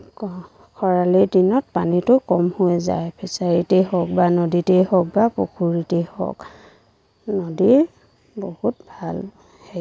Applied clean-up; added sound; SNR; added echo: none; none; none; none.